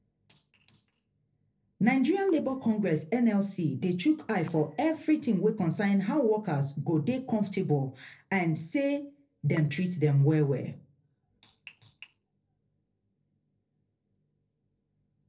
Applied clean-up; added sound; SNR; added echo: neural separator model SepFormer DNS4.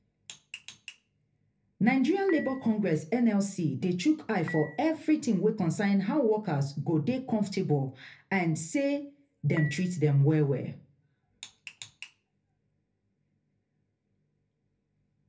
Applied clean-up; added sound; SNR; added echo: none; Dishes, pots, and pans / Chink, clink; 15 dB; reverberation time 0.3 s.